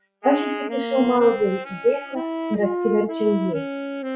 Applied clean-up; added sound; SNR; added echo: classical method Wiener filter.